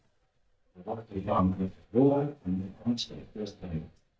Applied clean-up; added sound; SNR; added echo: neural mask model DeepFilterNet 3.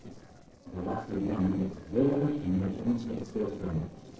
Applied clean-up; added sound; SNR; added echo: neural separator model SepFormer DNS4.